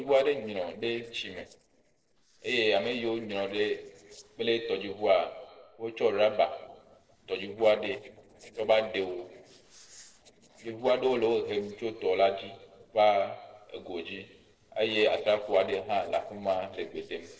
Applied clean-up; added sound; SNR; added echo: neural separator model SepFormer DNS4.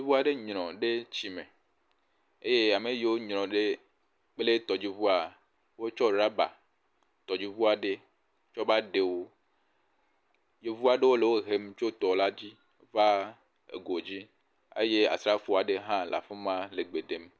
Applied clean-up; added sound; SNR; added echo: none; none; none; none.